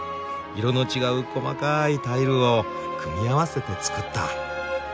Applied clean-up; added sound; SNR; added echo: none; none; none; none.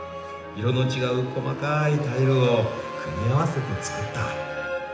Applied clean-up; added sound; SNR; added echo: none; Motorcycle; 18 dB; reverberation time 0.8 s.